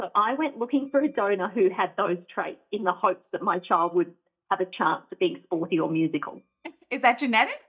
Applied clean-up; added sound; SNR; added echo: neural mask model DeepFilterNet 3.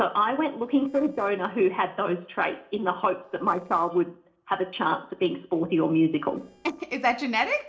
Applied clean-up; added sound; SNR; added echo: neural separator model SepFormer DNS4.